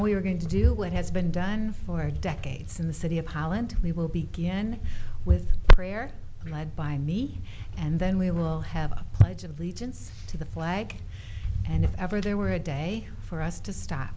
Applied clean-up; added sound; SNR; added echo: none; none; none; none.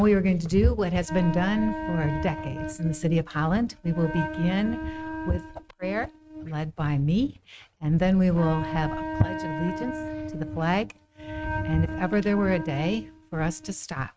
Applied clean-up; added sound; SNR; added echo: neural mask model RNNoise.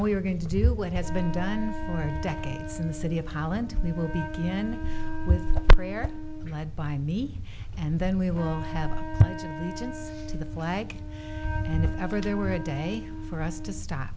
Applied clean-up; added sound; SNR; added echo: none; Whoosh, swoosh, swish + Wind instrument, woodwind instrument; 13 dB; none.